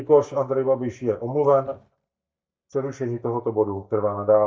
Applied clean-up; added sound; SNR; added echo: neural mask model DeepFilterNet 3.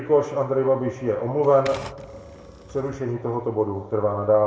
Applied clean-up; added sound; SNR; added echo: none; Typewriter; 17 dB; reverberation time 0.7 s.